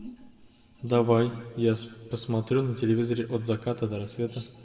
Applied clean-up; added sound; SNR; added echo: none; none; none; reverberation time 1.2 s.